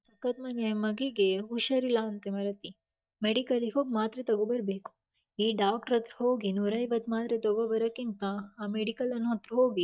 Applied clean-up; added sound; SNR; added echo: neural mask model DeepFilterNet 3.